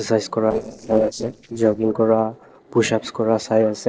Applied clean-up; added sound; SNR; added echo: neural separator model SepFormer DNS4.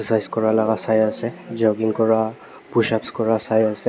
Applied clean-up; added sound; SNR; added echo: none; none; none; none.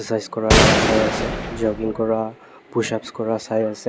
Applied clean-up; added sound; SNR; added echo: none; Gunshot, gunfire; -4 dB; none.